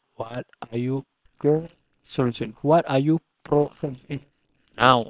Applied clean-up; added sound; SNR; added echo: neural separator model SepFormer WHAM!.